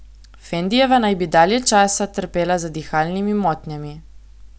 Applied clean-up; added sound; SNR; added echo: none; none; none; none.